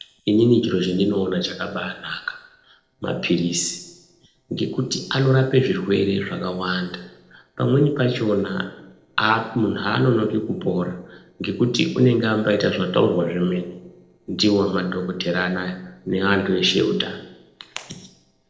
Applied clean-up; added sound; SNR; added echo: neural separator model SepFormer DNS4.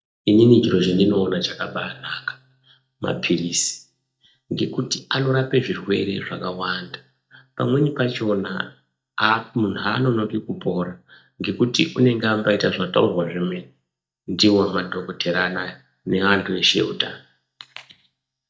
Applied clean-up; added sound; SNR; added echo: neural mask model DeepFilterNet 3.